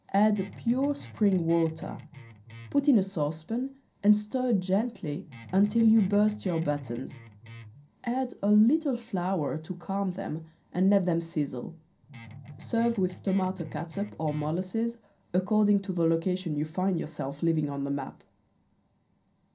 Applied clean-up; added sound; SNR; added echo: none; Guitar; 17 dB; reverberation time 0.3 s.